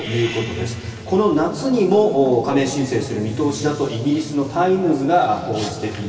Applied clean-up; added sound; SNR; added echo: none; none; none; reverberation time 2.5 s.